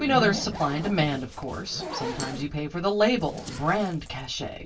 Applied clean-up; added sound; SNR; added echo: none; Zipper (clothing); 10 dB; reverberation time 0.1 s.